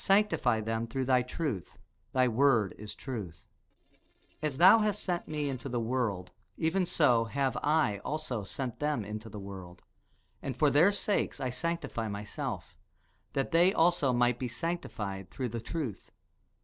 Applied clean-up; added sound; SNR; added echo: neural separator model SepFormer DNS4.